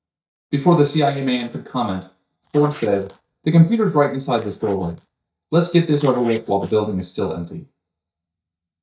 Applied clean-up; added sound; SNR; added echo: neural mask model DeepFilterNet 3.